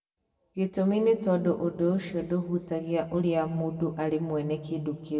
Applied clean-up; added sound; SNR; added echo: none; none; none; reverberation time 1.6 s.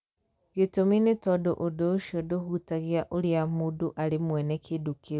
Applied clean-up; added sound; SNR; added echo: none; none; none; none.